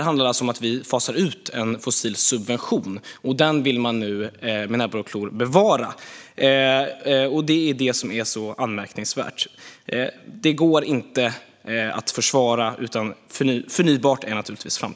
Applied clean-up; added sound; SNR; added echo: none; none; none; none.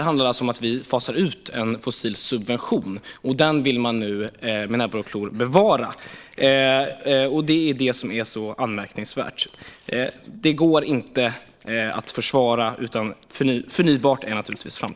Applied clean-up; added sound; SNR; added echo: neural separator model SepFormer DNS4.